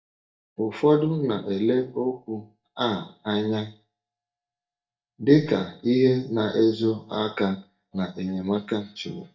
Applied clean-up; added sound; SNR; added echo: neural mask model DeepFilterNet 3.